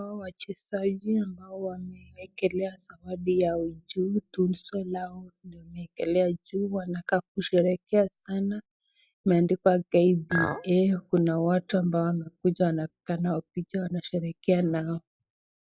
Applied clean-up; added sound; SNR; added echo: classical method log-MMSE.